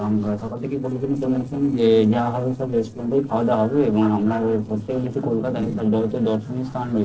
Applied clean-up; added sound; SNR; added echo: neural separator model SepFormer DNS4.